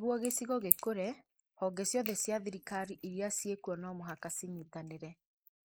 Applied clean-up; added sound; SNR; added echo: neural mask model Resemble Enhance denoiser.